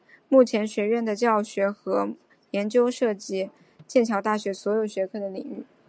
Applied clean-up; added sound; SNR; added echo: none; none; none; none.